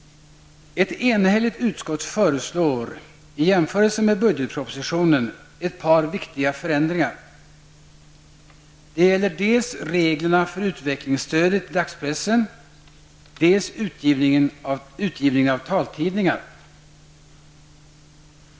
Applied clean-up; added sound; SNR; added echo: none; none; none; none.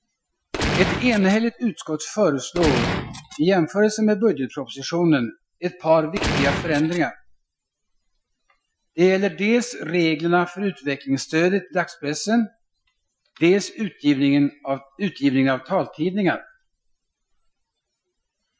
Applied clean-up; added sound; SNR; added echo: classical method Wiener filter.